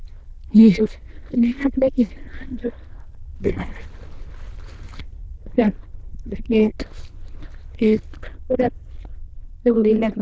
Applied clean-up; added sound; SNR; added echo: neural diffusion model UNIVERSE++.